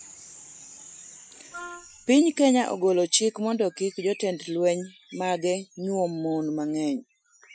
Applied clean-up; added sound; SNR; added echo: classical method Wiener filter.